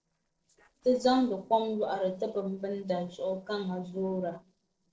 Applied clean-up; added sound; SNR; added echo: neural separator model SepFormer DNS4.